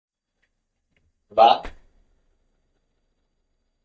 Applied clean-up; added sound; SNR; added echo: neural mask model DeepFilterNet 3.